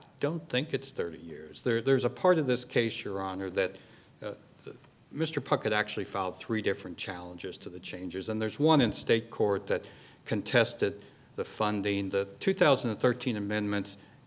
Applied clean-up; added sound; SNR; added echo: none; none; none; none.